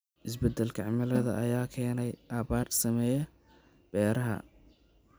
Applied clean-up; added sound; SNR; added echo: none; Snare drum; 6 dB; none.